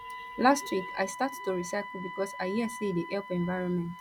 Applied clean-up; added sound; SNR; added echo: none; Wind instrument, woodwind instrument; 11 dB; none.